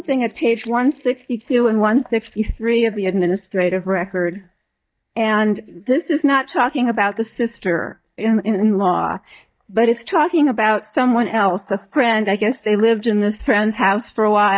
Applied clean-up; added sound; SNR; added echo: neural mask model DeepFilterNet 3.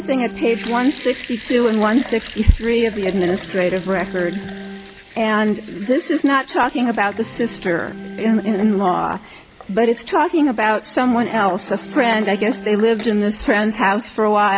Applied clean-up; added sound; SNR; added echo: none; Sink (filling or washing) / Water tap, faucet / Liquid + Organ; 16 dB; none.